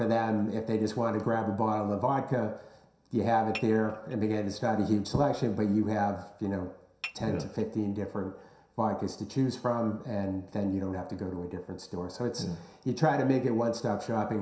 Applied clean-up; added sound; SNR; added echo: none; Dishes, pots, and pans / Chink, clink; 17 dB; reverberation time 0.7 s.